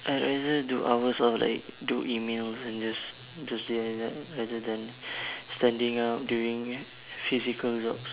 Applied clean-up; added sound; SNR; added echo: none; none; none; none.